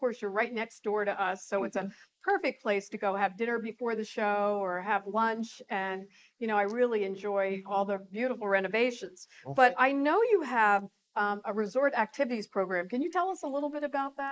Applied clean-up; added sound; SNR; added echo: neural mask model Resemble Enhance denoiser.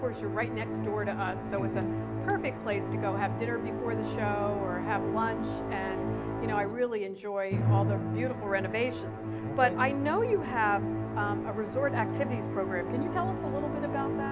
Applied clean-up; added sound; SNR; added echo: none; Musical instrument; 0 dB; none.